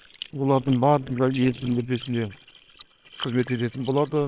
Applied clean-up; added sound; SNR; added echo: neural separator model SepFormer WHAM!.